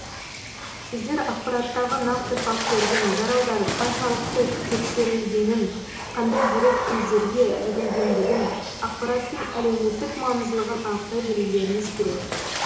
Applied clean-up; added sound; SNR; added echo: none; Water / Splash, splatter; 5 dB; reverberation time 0.9 s.